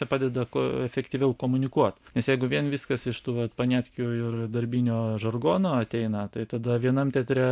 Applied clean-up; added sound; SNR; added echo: none; none; none; none.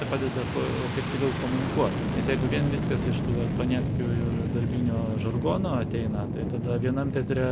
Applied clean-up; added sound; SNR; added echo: none; Fixed-wing aircraft, airplane; -1 dB; none.